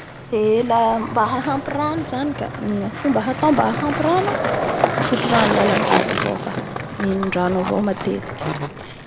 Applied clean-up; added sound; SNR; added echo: none; Skateboard; 3 dB; none.